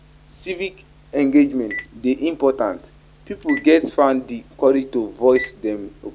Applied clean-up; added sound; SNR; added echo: none; Telephone; 18 dB; none.